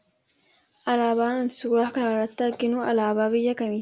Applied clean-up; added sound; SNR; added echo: none; none; none; none.